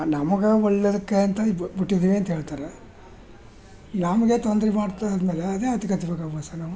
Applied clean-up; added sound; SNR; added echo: none; none; none; none.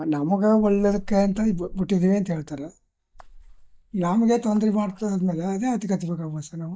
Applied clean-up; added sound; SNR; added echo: neural mask model DeepFilterNet 3.